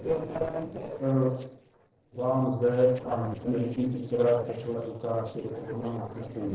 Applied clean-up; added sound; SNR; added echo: neural separator model SepFormer DNS4.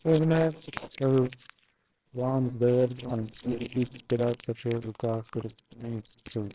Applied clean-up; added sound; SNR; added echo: neural separator model SepFormer WHAMR!.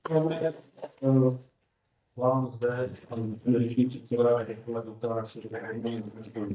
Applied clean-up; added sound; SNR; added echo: neural mask model DeepFilterNet 3.